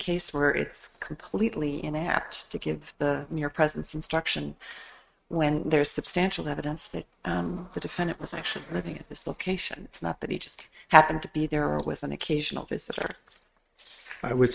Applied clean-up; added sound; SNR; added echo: neural mask model RNNoise.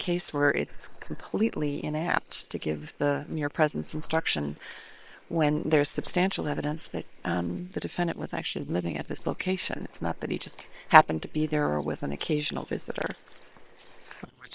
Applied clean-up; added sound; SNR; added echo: neural separator model SepFormer WHAM!.